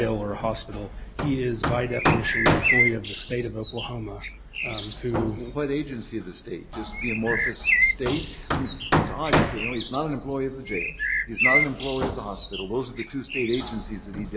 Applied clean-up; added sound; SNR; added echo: none; Hammer + Bird; -3 dB; none.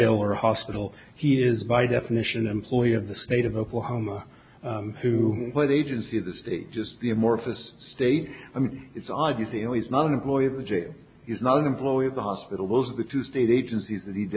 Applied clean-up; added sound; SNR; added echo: none; none; none; none.